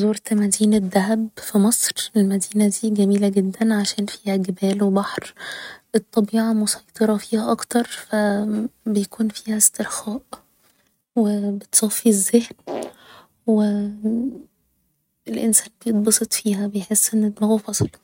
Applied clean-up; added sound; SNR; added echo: neural mask model RNNoise.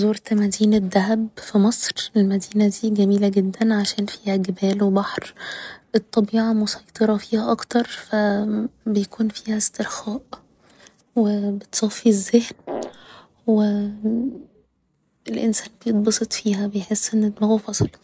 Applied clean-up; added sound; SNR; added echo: neural mask model Resemble Enhance denoiser.